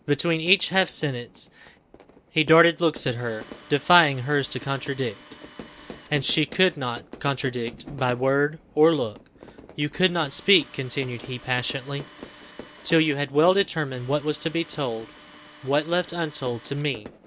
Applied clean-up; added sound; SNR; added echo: none; Fire / Fireworks + Tools; 20 dB; none.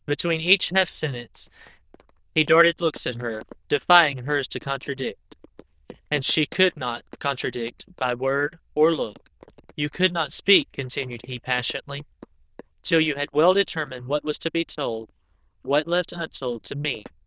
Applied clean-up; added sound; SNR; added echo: neural diffusion model UNIVERSE++.